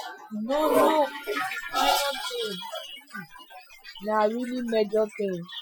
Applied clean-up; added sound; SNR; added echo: classical method Wiener filter.